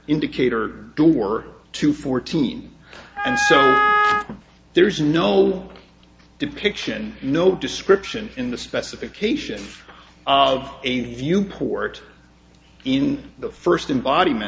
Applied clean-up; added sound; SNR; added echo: none; Wind instrument, woodwind instrument; -3 dB; none.